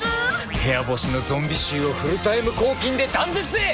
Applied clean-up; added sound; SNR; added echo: none; none; none; none.